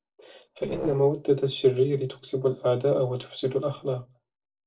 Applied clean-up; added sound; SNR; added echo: neural separator model SepFormer DNS4.